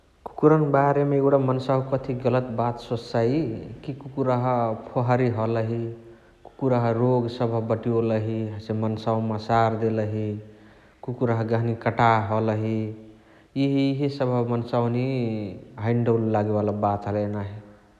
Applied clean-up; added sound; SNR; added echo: none; none; none; none.